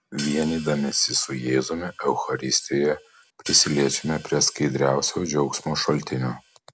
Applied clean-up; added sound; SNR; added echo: none; Hi-hat; 19 dB; none.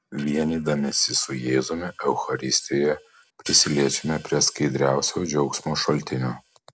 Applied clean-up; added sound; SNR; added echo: neural separator model SepFormer DNS4.